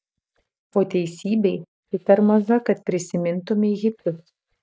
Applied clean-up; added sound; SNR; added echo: neural mask model DeepFilterNet 3.